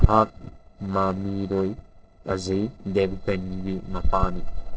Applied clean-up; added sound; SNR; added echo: neural separator model SepFormer DNS4.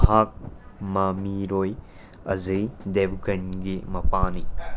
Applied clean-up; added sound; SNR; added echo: none; none; none; none.